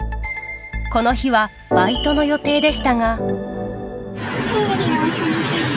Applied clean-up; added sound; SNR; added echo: none; Bird; 11 dB; none.